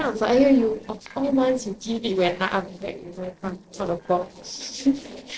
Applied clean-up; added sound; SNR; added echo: neural separator model SepFormer DNS4.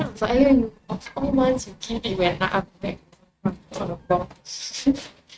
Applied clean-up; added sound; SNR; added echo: neural mask model RNNoise.